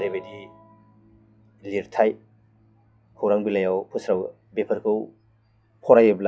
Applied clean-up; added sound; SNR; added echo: classical method log-MMSE.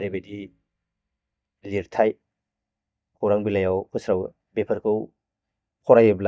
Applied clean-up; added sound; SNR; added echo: neural mask model DeepFilterNet 3.